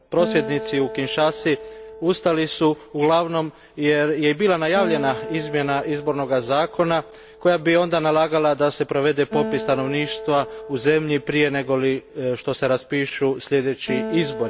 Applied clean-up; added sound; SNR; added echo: none; Acoustic guitar; 13 dB; none.